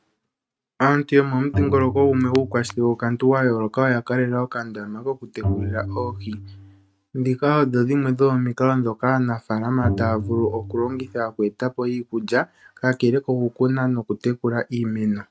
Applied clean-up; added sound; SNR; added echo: neural mask model RNNoise.